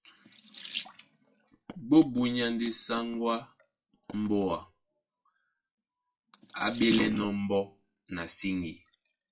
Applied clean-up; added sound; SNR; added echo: classical method WPE with log-MMSE.